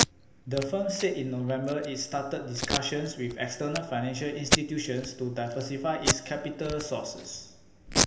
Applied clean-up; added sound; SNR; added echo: none; Packing tape, duct tape; 1 dB; reverberation time 0.8 s.